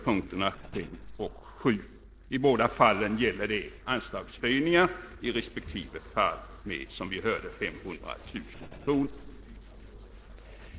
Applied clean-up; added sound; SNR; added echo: neural separator model SepFormer DNS4.